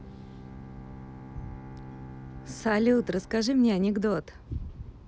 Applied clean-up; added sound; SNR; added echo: none; Bowed string instrument; 16 dB; none.